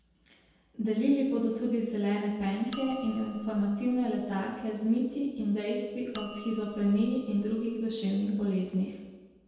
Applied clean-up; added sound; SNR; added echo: none; Chink, clink; 13 dB; reverberation time 1.1 s.